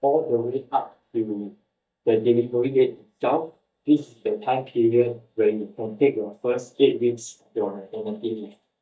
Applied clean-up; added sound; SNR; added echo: neural mask model DeepFilterNet 3.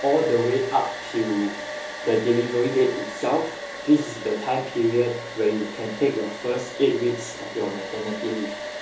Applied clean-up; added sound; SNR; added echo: none; Domestic sounds, home sounds; 10 dB; reverberation time 1.2 s.